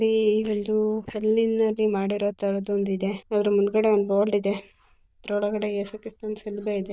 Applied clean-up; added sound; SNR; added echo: neural diffusion model UNIVERSE++.